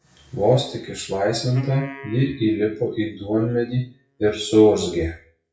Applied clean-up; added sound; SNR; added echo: classical method WPE with log-MMSE.